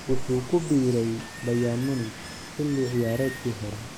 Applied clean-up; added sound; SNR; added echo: none; Water; 13 dB; none.